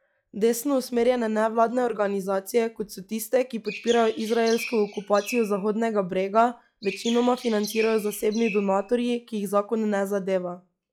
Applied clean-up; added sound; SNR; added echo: classical method log-MMSE.